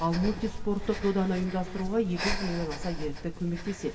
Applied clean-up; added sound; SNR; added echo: none; Breathing; 5 dB; reverberation time 1.6 s.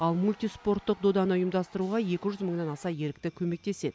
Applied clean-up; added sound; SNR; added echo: none; none; none; none.